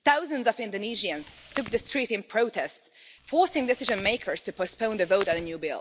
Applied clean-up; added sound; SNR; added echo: none; Chewing, mastication; 16 dB; none.